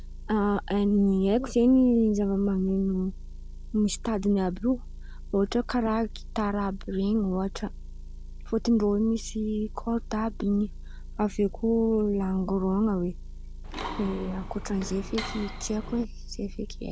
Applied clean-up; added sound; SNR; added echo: none; Motor vehicle (road) / Engine + Mechanisms; 11 dB; none.